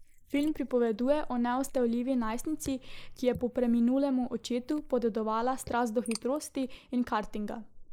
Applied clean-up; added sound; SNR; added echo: neural mask model Resemble Enhance denoiser.